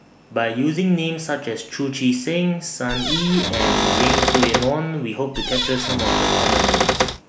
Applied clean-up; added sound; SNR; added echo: none; Cupboard open or close / Door; -3 dB; none.